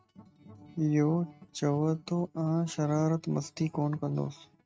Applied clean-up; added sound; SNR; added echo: neural mask model RNNoise.